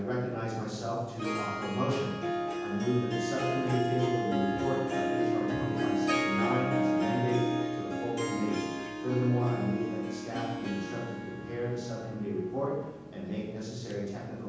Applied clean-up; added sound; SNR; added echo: none; Harp; 1 dB; reverberation time 1.3 s.